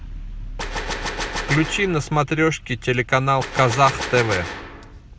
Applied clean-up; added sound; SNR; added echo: none; Gunshot, gunfire; 8 dB; none.